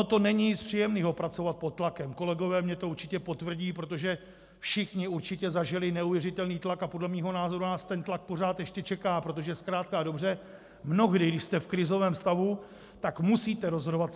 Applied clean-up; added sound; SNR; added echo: none; none; none; none.